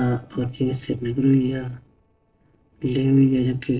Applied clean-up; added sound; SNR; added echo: neural separator model SepFormer DNS4.